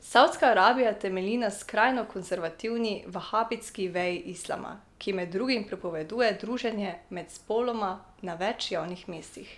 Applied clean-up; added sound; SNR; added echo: none; none; none; none.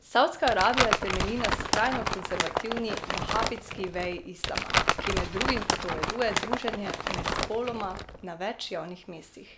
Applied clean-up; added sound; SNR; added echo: none; Crumpling, crinkling; -1 dB; none.